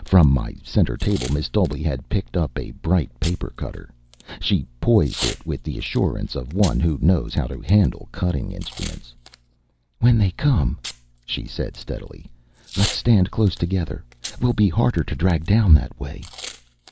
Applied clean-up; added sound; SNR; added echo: none; Packing tape, duct tape / Tearing; 18 dB; none.